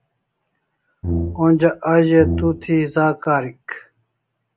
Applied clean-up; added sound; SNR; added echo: none; Brass instrument; 5 dB; none.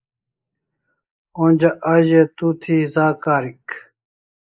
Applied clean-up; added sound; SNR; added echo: neural mask model Resemble Enhance denoiser.